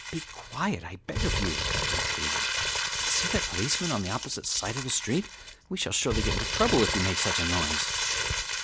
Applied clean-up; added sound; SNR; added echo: none; Crumpling, crinkling; -1 dB; none.